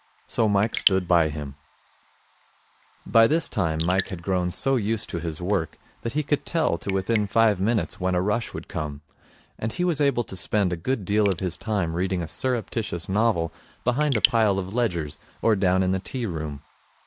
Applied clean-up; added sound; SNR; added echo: none; Raindrop / Drip; 13 dB; none.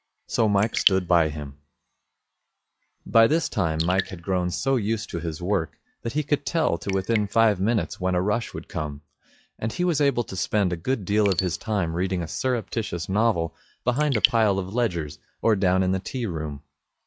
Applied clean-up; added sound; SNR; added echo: classical method log-MMSE.